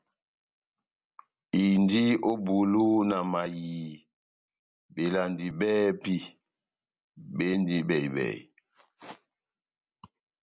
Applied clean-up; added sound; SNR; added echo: none; none; none; none.